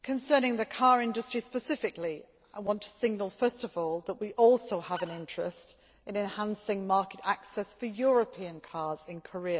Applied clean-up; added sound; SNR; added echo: neural separator model SepFormer DNS4.